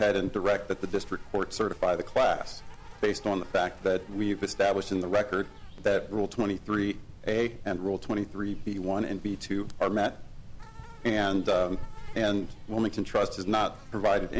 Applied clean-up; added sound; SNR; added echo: none; Insect; 12 dB; none.